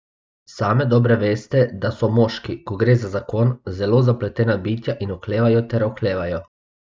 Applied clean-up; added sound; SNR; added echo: none; none; none; none.